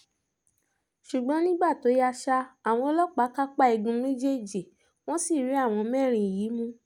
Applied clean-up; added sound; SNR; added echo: none; none; none; none.